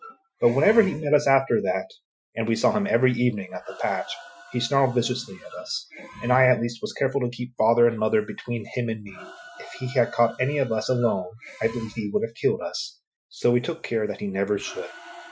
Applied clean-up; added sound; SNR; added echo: classical method Wiener filter.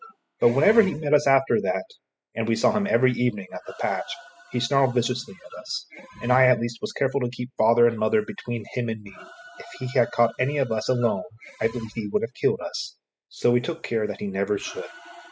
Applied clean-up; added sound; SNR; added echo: classical method spectral subtraction.